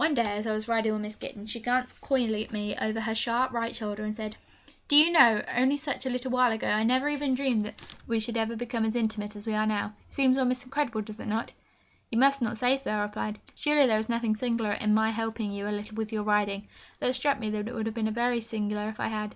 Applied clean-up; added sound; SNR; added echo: none; none; none; none.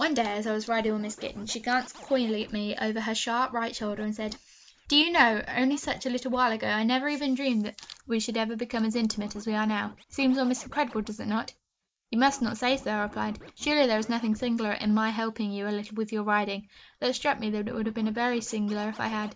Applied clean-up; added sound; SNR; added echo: neural mask model Resemble Enhance denoiser.